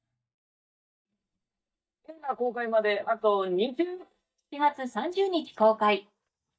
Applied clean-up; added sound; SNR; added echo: neural mask model DeepFilterNet 3.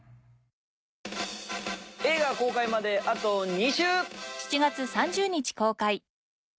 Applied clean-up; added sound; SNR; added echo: none; none; none; none.